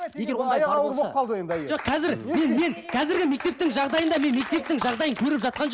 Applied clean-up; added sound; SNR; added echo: none; Shatter; 18 dB; none.